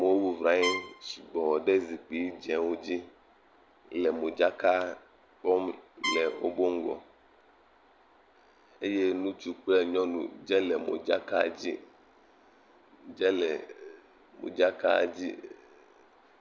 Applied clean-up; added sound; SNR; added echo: none; Trumpet; 6 dB; none.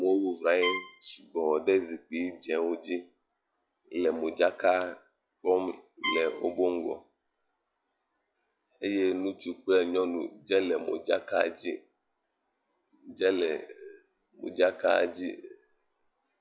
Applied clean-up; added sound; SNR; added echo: classical method log-MMSE.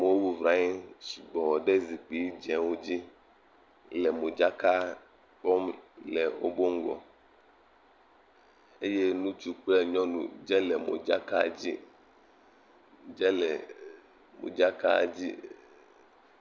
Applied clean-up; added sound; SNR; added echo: none; none; none; none.